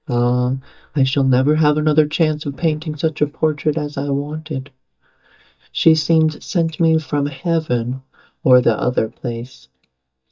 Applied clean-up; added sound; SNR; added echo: neural mask model DeepFilterNet 3.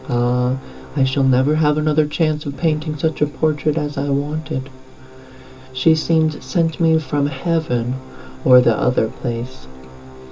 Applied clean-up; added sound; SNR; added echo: none; Musical instrument; 20 dB; reverberation time 0.2 s.